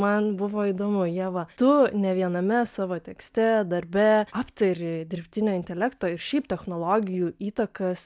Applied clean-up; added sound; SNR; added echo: none; none; none; none.